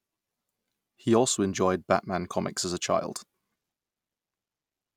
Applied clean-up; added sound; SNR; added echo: none; none; none; none.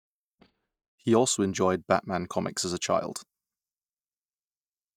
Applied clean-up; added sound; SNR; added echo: neural mask model DeepFilterNet 3.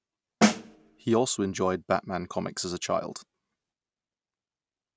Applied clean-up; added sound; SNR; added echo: none; Snare drum; -4 dB; none.